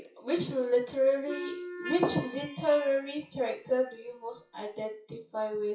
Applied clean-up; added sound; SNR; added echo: classical method WPE with log-MMSE.